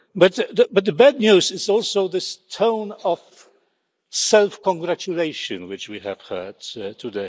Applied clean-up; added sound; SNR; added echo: neural mask model Resemble Enhance denoiser.